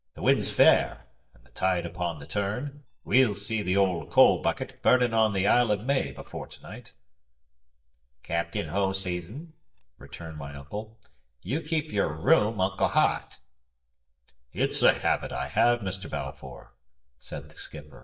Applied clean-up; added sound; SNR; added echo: neural mask model DeepFilterNet 3.